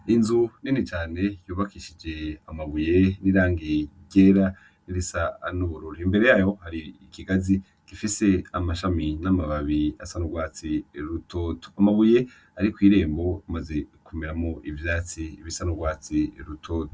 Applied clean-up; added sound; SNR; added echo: none; none; none; none.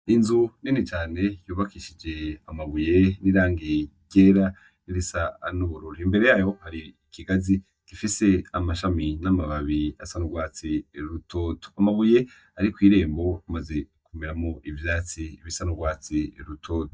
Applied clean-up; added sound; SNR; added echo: neural mask model DeepFilterNet 3.